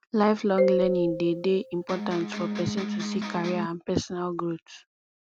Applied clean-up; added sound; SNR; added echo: none; Marimba, xylophone + Electric guitar; 2 dB; none.